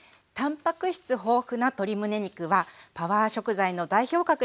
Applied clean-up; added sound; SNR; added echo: none; none; none; none.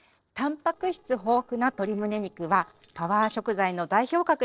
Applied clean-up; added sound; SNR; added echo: neural separator model SepFormer DNS4.